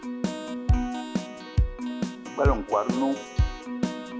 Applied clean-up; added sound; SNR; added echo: none; Keyboard (musical); -4 dB; none.